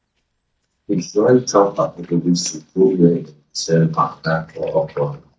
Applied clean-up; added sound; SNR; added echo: neural mask model DeepFilterNet 3.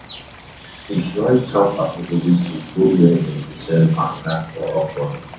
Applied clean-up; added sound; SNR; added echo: none; Water / Bird; 16 dB; reverberation time 0.5 s.